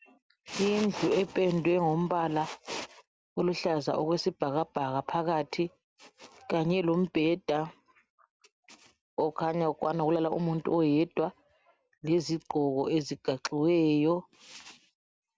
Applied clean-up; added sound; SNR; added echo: none; none; none; none.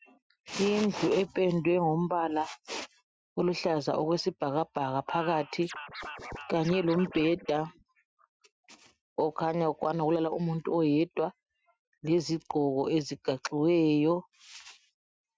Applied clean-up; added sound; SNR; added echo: classical method Wiener filter.